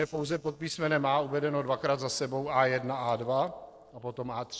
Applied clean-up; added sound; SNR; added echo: neural separator model SepFormer DNS4.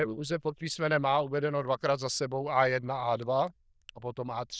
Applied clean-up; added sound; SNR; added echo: neural diffusion model UNIVERSE++.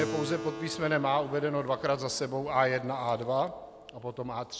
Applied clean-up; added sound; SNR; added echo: none; Keyboard (musical); 12 dB; none.